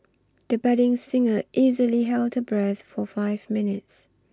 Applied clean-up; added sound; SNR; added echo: none; none; none; none.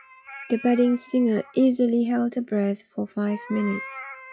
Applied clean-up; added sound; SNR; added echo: classical method log-MMSE.